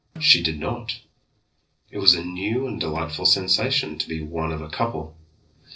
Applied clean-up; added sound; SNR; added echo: neural separator model SepFormer DNS4.